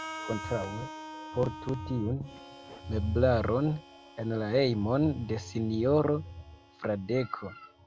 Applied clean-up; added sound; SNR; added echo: none; Harmonica; 16 dB; none.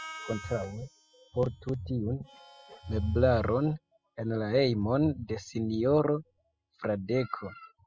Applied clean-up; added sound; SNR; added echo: classical method spectral subtraction.